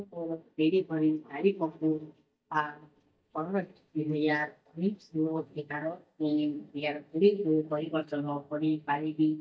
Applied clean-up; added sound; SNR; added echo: neural mask model DeepFilterNet 3.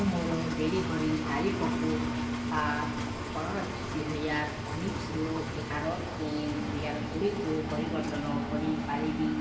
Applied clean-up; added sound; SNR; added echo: none; Engine; 1 dB; reverberation time 1.2 s.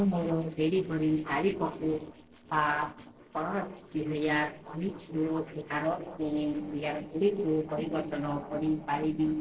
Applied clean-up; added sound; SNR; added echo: neural separator model SepFormer DNS4.